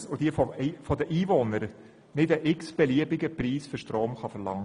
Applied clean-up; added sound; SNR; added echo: none; none; none; none.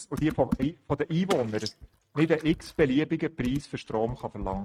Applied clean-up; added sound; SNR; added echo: neural mask model RNNoise.